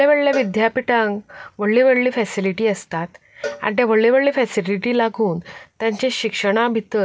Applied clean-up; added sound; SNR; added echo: none; Cowbell; 18 dB; none.